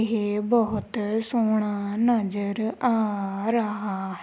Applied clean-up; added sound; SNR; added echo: none; none; none; none.